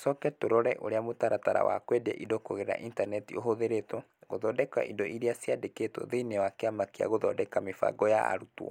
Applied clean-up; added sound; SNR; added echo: none; none; none; none.